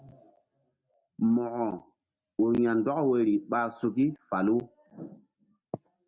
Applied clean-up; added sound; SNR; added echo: none; none; none; none.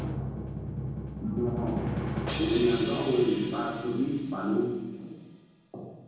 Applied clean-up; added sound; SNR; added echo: none; Drum; 4 dB; reverberation time 1.3 s.